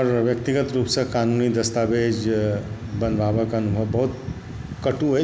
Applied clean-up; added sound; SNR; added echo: none; none; none; none.